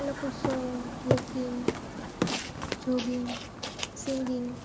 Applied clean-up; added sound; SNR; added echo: none; Burping, eructation; 0 dB; none.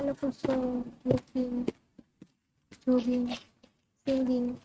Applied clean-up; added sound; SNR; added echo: neural mask model RNNoise.